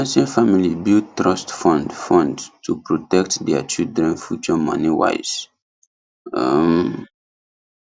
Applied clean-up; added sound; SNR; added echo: none; none; none; none.